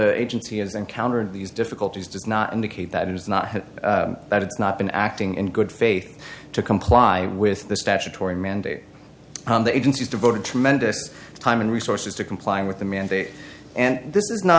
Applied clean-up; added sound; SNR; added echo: none; none; none; none.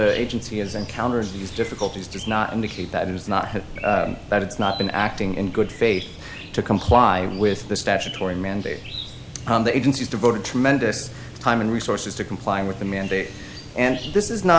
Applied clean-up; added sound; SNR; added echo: none; Chirp, tweet; 14 dB; none.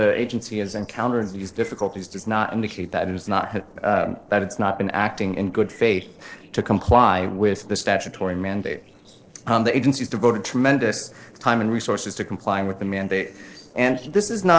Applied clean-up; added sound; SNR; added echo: neural separator model SepFormer DNS4.